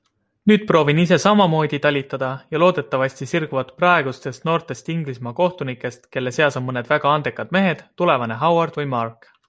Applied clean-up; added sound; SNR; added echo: none; none; none; none.